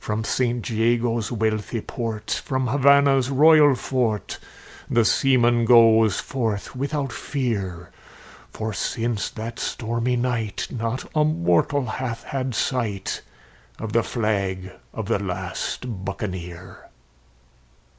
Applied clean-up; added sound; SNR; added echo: none; none; none; none.